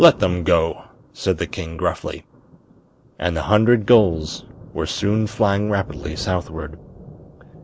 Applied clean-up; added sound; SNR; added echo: none; Thunder; 18 dB; none.